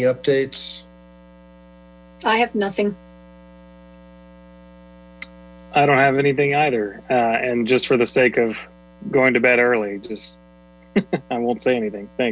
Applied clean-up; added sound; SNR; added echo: none; none; none; none.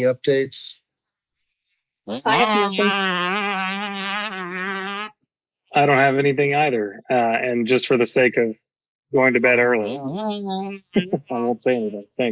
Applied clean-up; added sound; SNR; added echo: neural mask model Resemble Enhance denoiser.